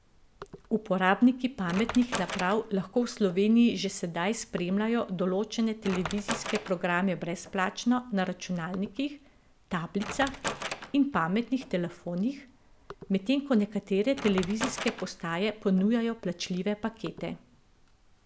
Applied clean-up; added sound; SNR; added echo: none; Wood; 13 dB; none.